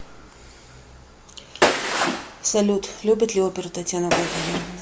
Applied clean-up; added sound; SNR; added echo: none; Gunshot, gunfire; 2 dB; none.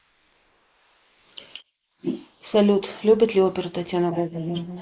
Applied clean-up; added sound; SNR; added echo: neural mask model Resemble Enhance denoiser.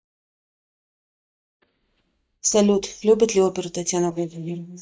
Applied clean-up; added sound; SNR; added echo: neural mask model DeepFilterNet 3.